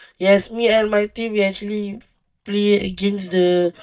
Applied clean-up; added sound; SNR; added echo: neural mask model DeepFilterNet 3.